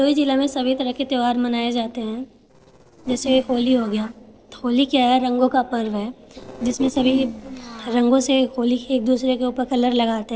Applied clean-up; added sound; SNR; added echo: neural separator model SepFormer DNS4.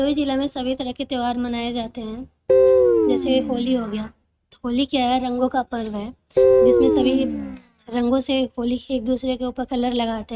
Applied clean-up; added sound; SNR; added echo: neural mask model RNNoise.